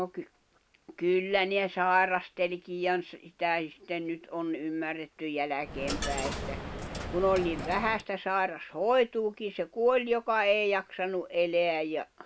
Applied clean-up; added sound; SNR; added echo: none; Coin (dropping); 6 dB; none.